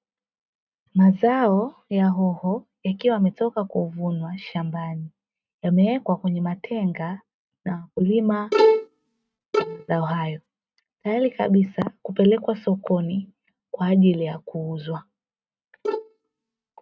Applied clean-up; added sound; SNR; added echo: neural mask model RNNoise.